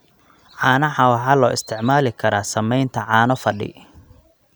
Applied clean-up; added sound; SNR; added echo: none; none; none; none.